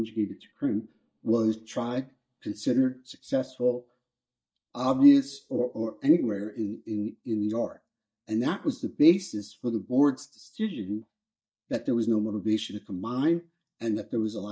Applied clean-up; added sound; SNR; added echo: neural mask model DeepFilterNet 3.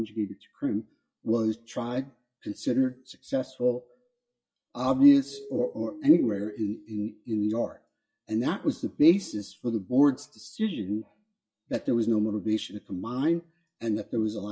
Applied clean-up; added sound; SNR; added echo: classical method WPE with log-MMSE.